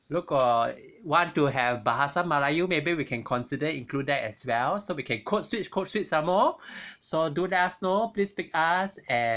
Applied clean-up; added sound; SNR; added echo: none; none; none; none.